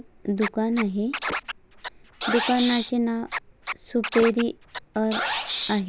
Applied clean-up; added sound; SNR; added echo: none; Scratching (performance technique); 6 dB; none.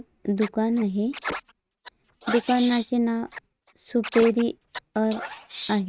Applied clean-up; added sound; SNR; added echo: neural mask model RNNoise.